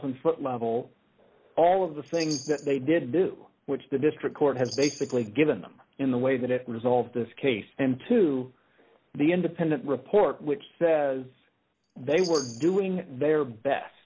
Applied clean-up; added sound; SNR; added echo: none; Chime; 16 dB; none.